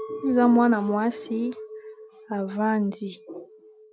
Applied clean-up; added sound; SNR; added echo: none; Chink, clink; 14 dB; none.